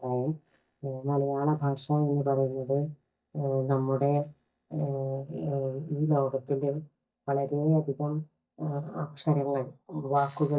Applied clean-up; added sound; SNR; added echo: neural mask model DeepFilterNet 3.